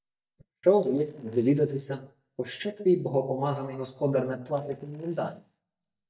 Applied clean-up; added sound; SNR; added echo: neural mask model DeepFilterNet 3.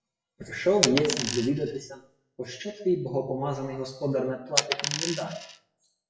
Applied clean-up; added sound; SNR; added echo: classical method WPE with log-MMSE.